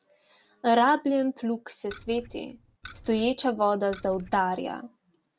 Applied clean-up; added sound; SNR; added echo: none; Keys jangling; 17 dB; none.